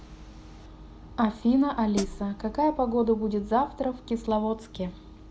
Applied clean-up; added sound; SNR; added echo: none; Hi-hat; 10 dB; none.